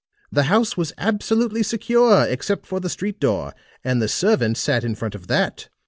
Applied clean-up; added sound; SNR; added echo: none; none; none; none.